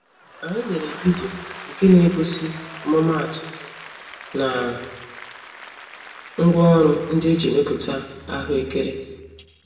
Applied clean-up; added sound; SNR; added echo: none; Applause / Crowd; 18 dB; reverberation time 1.1 s.